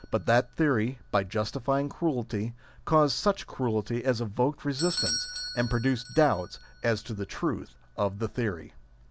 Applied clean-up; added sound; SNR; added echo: none; Bell / Doorbell; 14 dB; none.